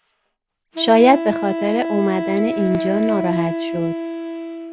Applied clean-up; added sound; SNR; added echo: none; Wind instrument, woodwind instrument; 5 dB; none.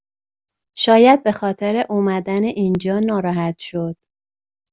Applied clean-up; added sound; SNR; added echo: none; none; none; none.